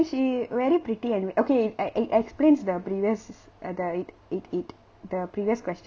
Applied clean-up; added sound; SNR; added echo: none; none; none; none.